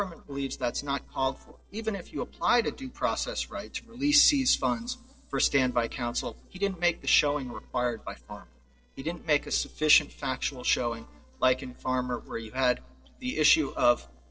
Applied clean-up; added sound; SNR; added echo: neural separator model SepFormer DNS4.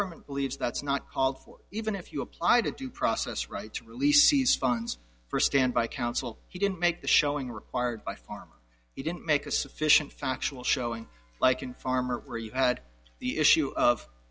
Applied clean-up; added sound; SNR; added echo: none; none; none; none.